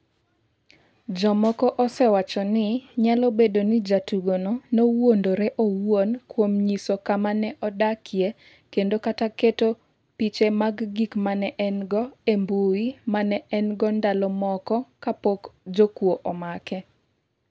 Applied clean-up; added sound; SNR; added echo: none; none; none; none.